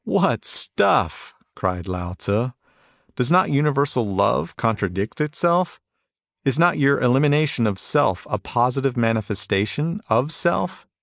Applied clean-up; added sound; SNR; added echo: neural mask model Resemble Enhance denoiser.